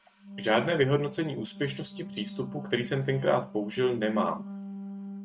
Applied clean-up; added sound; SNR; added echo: neural mask model RNNoise.